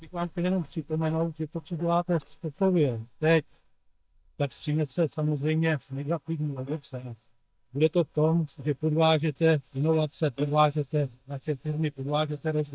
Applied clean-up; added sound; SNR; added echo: neural mask model DeepFilterNet 3.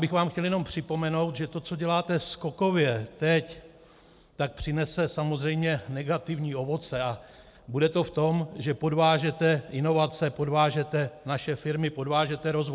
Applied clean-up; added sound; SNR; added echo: none; none; none; none.